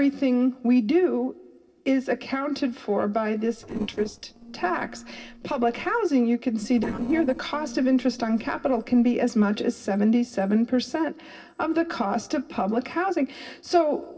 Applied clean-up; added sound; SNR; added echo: neural separator model SepFormer DNS4.